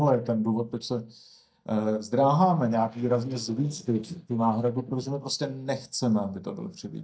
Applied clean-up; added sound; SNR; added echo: neural mask model DeepFilterNet 3.